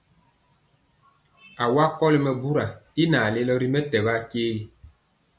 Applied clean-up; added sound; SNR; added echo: none; none; none; none.